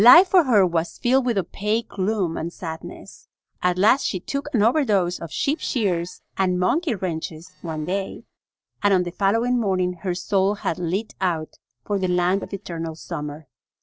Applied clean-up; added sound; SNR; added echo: neural separator model SepFormer DNS4.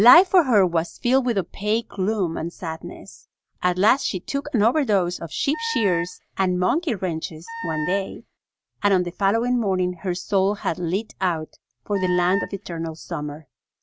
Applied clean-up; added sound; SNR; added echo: none; Wind instrument, woodwind instrument; 10 dB; none.